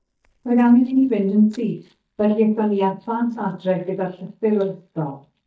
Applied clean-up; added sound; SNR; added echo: neural mask model DeepFilterNet 3.